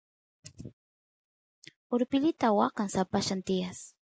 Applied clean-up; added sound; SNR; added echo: none; none; none; none.